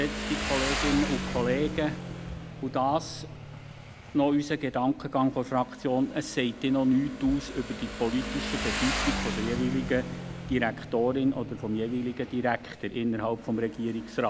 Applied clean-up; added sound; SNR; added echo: none; Motorcycle; 7 dB; none.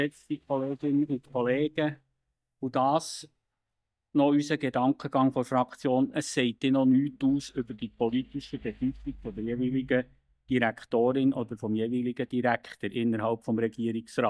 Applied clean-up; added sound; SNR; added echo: neural mask model DeepFilterNet 3.